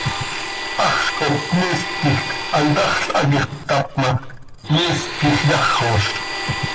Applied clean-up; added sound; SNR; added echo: none; Domestic sounds, home sounds; 7 dB; reverberation time 1.2 s.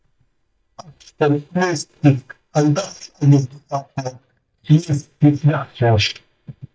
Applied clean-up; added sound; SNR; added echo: neural mask model DeepFilterNet 3.